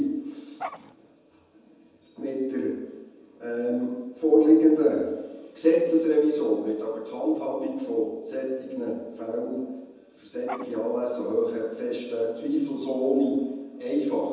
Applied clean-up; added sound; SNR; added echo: none; Dog; 13 dB; reverberation time 1.1 s.